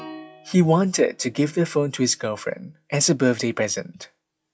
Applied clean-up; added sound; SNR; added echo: classical method log-MMSE.